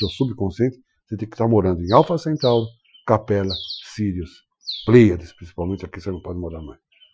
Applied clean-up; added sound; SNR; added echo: classical method Wiener filter.